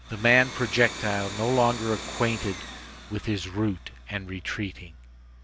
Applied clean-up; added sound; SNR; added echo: none; Domestic sounds, home sounds; 12 dB; none.